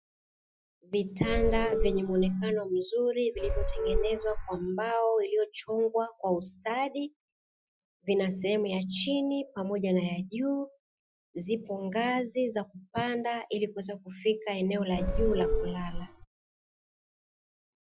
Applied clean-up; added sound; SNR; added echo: classical method Wiener filter.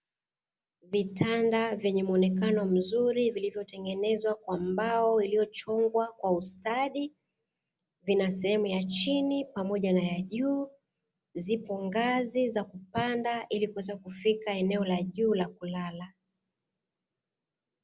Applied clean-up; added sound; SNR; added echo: none; none; none; none.